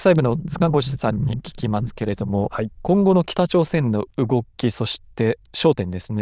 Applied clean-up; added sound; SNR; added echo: neural diffusion model UNIVERSE++.